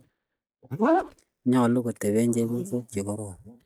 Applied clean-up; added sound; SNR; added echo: neural mask model DeepFilterNet 3.